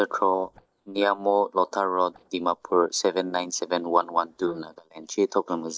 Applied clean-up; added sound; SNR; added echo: neural mask model DeepFilterNet 3.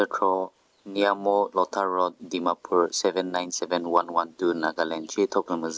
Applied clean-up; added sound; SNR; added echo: none; none; none; none.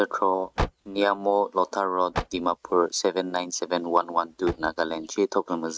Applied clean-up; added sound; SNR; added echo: neural mask model RNNoise.